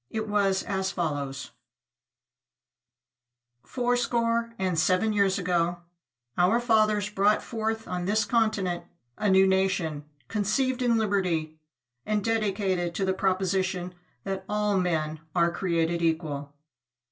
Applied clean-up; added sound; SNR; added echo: none; none; none; reverberation time 0.2 s.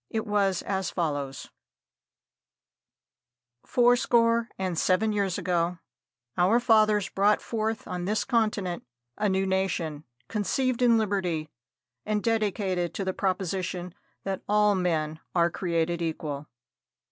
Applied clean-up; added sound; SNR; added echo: none; none; none; none.